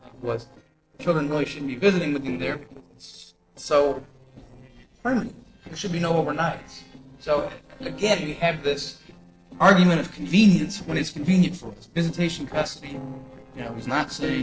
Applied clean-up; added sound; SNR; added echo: neural separator model SepFormer DNS4.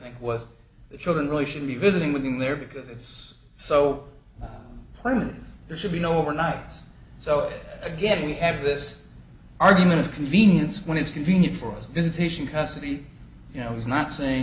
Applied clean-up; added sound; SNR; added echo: none; none; none; none.